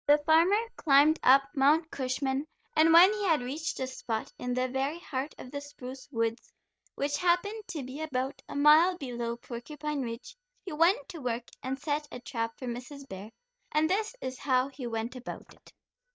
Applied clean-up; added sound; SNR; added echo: neural mask model DeepFilterNet 3.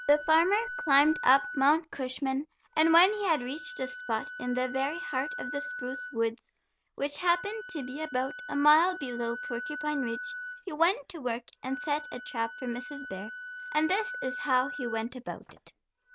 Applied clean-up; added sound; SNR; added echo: none; Wind instrument, woodwind instrument; 11 dB; none.